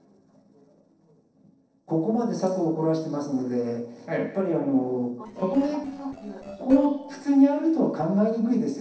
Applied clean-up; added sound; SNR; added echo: neural separator model SepFormer DNS4.